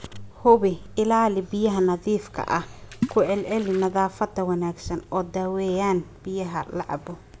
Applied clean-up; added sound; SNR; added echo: none; Water / Splash, splatter; 11 dB; none.